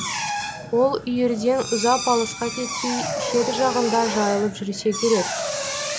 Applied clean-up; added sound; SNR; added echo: none; Drill; 5 dB; none.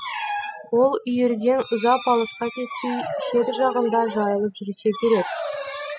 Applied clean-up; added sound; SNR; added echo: classical method spectral subtraction.